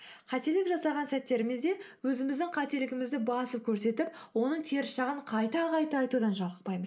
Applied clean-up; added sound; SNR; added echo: neural mask model Resemble Enhance denoiser.